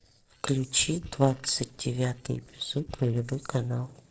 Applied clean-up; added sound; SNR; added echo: neural separator model SepFormer DNS4.